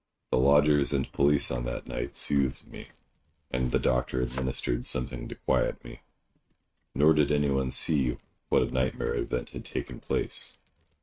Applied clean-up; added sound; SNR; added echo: neural mask model RNNoise.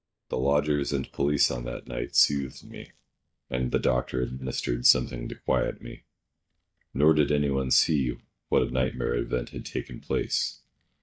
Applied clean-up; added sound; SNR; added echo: neural mask model DeepFilterNet 3.